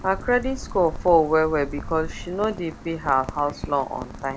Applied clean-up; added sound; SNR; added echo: none; Rain; 11 dB; none.